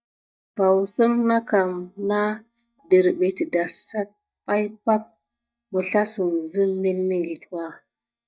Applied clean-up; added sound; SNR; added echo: neural mask model DeepFilterNet 3.